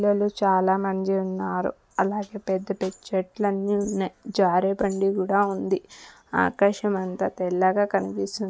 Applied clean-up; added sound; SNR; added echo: none; none; none; none.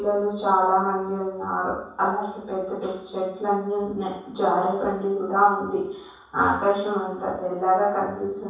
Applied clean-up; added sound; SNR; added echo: none; none; none; reverberation time 0.7 s.